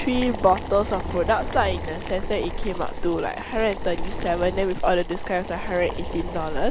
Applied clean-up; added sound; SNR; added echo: none; Boiling; 3 dB; none.